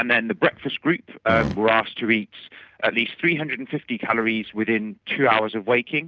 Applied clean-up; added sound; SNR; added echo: none; Fart; 5 dB; none.